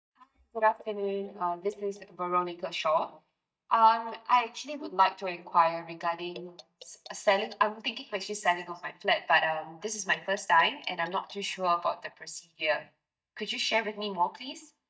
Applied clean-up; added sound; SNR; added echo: neural mask model DeepFilterNet 3.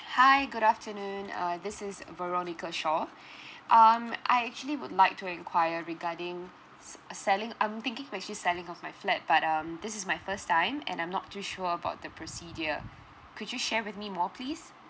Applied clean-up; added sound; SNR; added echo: none; none; none; none.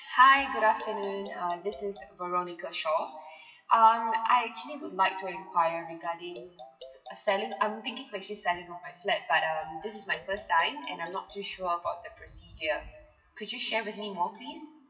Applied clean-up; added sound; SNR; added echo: classical method WPE with log-MMSE.